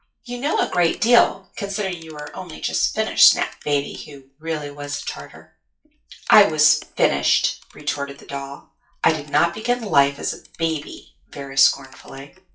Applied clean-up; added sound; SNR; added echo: classical method WPE with log-MMSE.